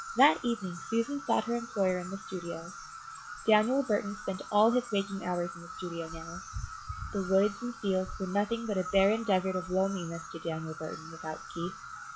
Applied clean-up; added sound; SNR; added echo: classical method log-MMSE.